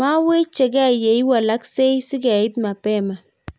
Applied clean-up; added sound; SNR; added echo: none; none; none; none.